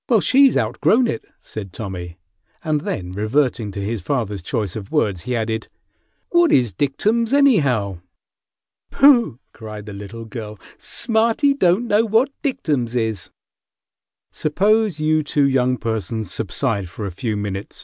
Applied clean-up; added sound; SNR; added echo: none; none; none; none.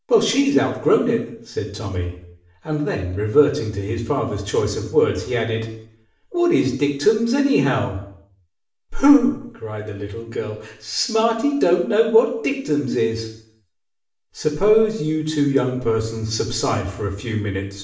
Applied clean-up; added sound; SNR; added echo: none; none; none; reverberation time 0.6 s.